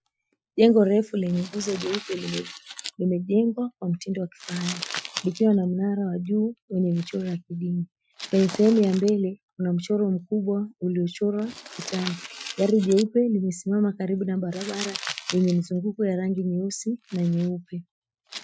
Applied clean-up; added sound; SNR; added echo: classical method Wiener filter.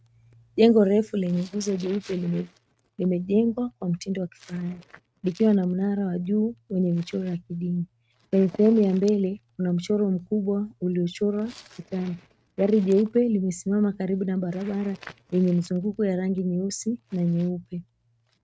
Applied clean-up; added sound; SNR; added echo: neural mask model RNNoise.